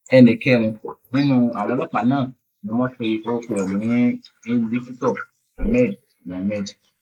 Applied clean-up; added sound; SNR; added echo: neural mask model Resemble Enhance denoiser.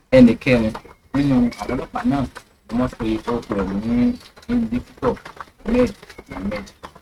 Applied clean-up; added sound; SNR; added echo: neural mask model RNNoise.